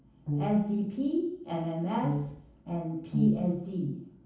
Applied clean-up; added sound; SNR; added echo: none; Brass instrument; 3 dB; reverberation time 0.7 s.